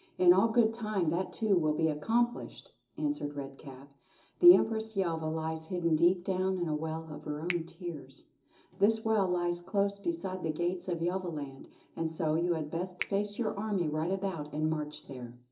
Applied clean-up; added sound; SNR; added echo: none; Finger snapping; 18 dB; reverberation time 0.4 s.